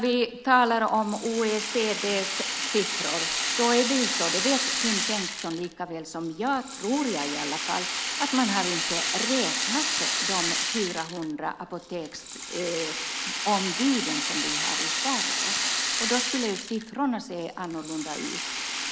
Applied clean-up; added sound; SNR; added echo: none; Rattle (instrument); 1 dB; none.